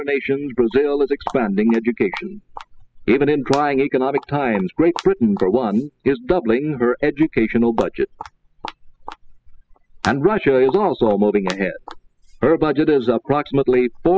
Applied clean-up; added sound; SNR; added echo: classical method spectral subtraction.